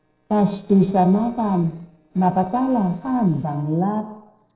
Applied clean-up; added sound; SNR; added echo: neural separator model SepFormer DNS4.